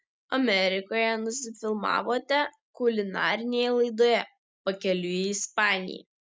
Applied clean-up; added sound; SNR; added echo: none; none; none; none.